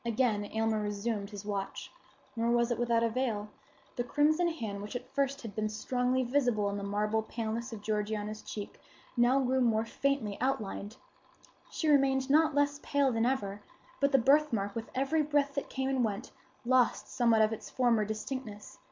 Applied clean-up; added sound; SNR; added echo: none; none; none; none.